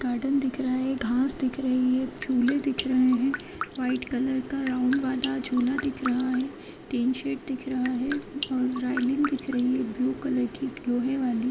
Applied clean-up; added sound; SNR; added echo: none; Drip; 12 dB; none.